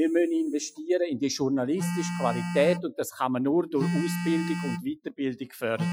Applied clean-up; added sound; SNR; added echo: classical method Wiener filter.